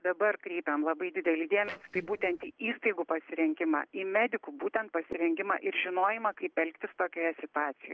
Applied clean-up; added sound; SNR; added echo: neural separator model SepFormer DNS4.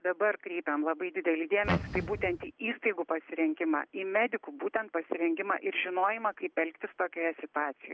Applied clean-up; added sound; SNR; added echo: none; Fart; 2 dB; none.